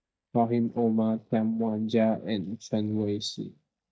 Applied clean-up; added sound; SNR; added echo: neural mask model DeepFilterNet 3.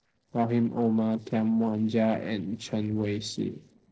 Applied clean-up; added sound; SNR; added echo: neural separator model SepFormer DNS4.